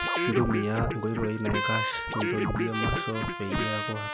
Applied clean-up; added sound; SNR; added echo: none; Scratching (performance technique) + Trumpet; -1 dB; none.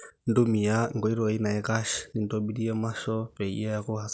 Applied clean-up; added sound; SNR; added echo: none; none; none; none.